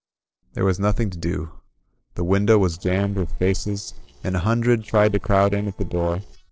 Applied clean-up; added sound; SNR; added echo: neural separator model SepFormer DNS4.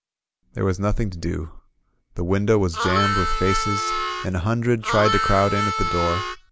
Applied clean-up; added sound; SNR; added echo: none; Harmonica; 1 dB; none.